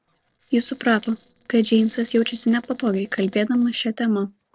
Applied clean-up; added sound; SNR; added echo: neural separator model SepFormer DNS4.